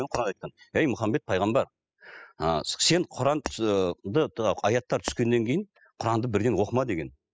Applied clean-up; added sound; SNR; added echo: classical method spectral subtraction.